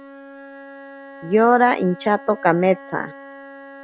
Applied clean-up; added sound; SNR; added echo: none; Wind instrument, woodwind instrument; 18 dB; none.